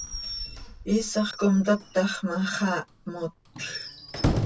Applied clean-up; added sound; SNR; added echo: none; Squeak / Slam / Wood; 6 dB; none.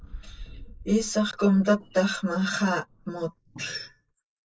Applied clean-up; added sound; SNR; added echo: neural mask model Resemble Enhance denoiser.